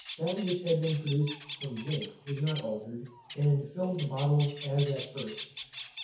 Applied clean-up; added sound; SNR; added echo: none; Bird; 12 dB; reverberation time 0.6 s.